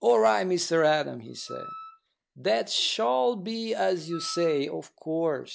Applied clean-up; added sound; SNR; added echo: none; Wind instrument, woodwind instrument; 19 dB; none.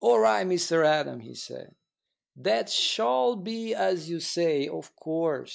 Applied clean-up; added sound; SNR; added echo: neural mask model DeepFilterNet 3.